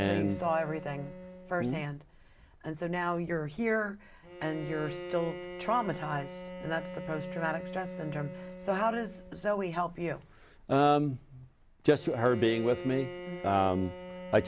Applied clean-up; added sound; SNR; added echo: none; Bowed string instrument; 12 dB; none.